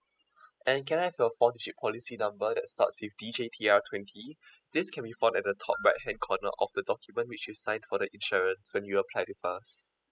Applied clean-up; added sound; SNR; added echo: classical method spectral subtraction.